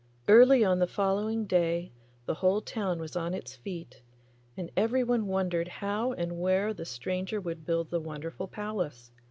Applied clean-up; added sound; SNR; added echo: none; none; none; none.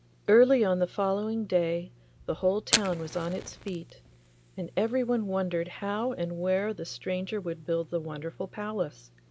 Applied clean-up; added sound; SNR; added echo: none; Fire; 13 dB; none.